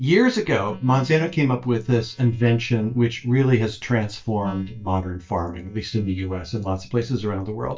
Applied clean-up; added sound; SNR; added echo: neural mask model DeepFilterNet 3.